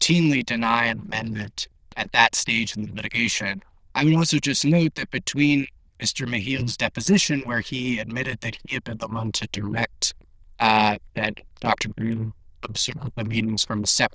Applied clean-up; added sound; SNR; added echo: neural diffusion model UNIVERSE++.